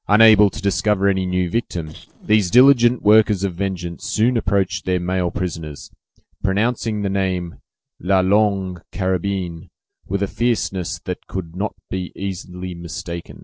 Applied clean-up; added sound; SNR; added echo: neural separator model SepFormer DNS4.